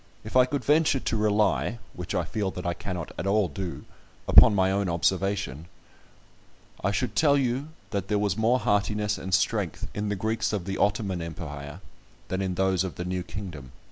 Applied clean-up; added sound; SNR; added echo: none; none; none; none.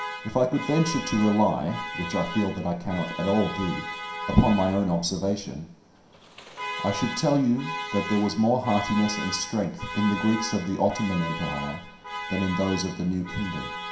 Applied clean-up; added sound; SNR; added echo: none; Alarm; 9 dB; reverberation time 0.5 s.